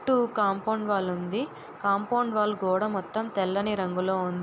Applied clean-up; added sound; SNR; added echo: none; none; none; none.